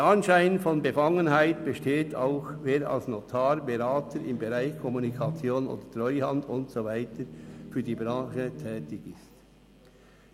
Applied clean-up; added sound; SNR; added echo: none; Bass guitar; 15 dB; none.